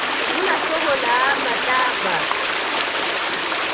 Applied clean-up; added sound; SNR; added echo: none; Stream; -4 dB; reverberation time 0.8 s.